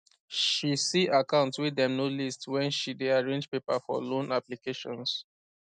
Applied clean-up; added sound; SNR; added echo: none; none; none; none.